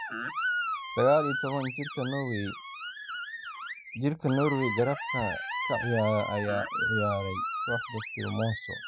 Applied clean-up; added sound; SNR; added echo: classical method spectral subtraction.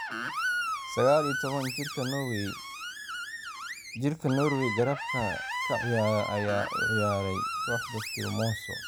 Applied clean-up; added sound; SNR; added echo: none; Screech; 3 dB; none.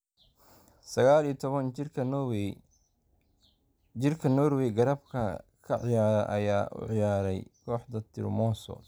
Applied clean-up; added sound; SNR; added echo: none; none; none; none.